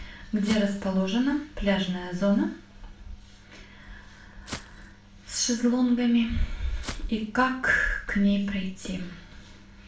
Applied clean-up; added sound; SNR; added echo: none; Walk, footsteps; 14 dB; reverberation time 0.4 s.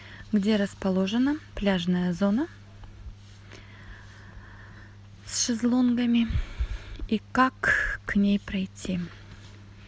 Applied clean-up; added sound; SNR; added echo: none; none; none; none.